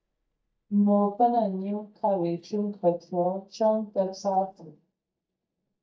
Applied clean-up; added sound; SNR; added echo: neural mask model DeepFilterNet 3.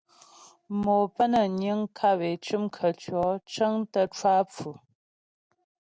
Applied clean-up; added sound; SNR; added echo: none; none; none; none.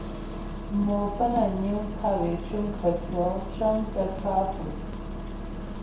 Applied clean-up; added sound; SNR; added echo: none; Engine starting; 6 dB; reverberation time 0.6 s.